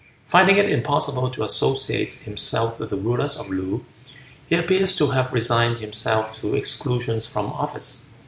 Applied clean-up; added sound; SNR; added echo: none; none; none; none.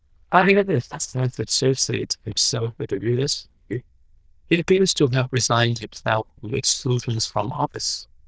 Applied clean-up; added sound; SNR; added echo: neural diffusion model UNIVERSE++.